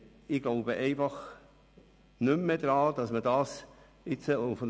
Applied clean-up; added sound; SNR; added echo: none; none; none; none.